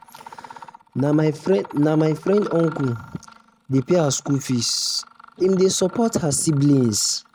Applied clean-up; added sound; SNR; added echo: neural mask model RNNoise.